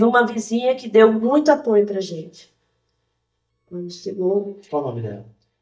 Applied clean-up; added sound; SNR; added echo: neural mask model DeepFilterNet 3.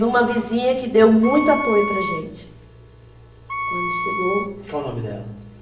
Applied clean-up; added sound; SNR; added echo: none; Wind instrument, woodwind instrument; 7 dB; reverberation time 0.8 s.